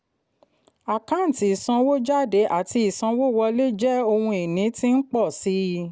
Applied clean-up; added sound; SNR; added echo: none; none; none; none.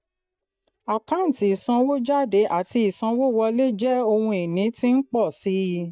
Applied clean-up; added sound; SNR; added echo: neural mask model DeepFilterNet 3.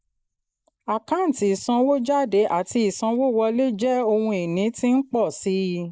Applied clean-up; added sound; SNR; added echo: neural mask model Resemble Enhance denoiser.